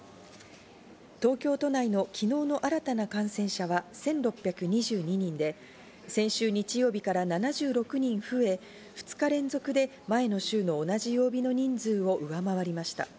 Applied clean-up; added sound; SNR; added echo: none; none; none; none.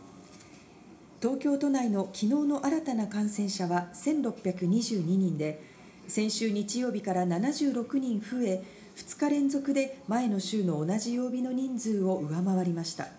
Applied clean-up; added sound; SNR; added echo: none; none; none; reverberation time 0.4 s.